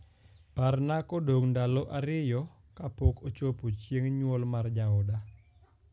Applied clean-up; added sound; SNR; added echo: none; none; none; none.